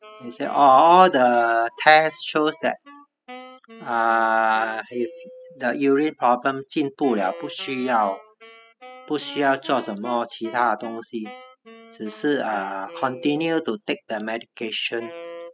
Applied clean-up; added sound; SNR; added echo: classical method spectral subtraction.